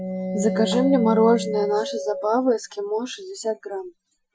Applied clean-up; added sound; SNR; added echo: classical method Wiener filter.